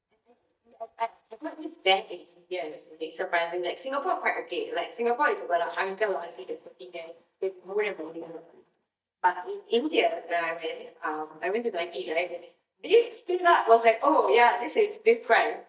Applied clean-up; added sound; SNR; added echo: neural mask model DeepFilterNet 3.